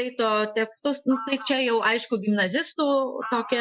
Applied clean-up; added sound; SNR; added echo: classical method Wiener filter.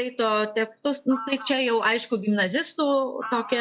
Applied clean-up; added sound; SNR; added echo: classical method log-MMSE.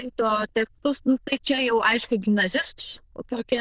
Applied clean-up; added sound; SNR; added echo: neural diffusion model UNIVERSE++.